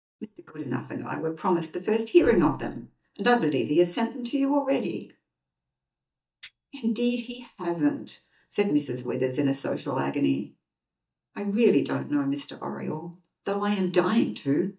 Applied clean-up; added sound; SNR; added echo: neural mask model DeepFilterNet 3.